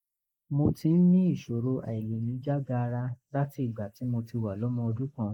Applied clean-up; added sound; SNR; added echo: neural mask model Resemble Enhance denoiser.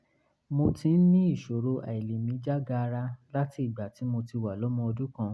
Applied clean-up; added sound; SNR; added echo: none; none; none; none.